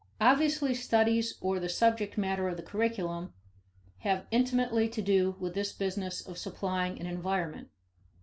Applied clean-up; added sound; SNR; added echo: none; none; none; none.